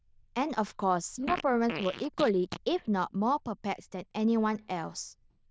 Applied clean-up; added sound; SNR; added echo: neural diffusion model UNIVERSE++.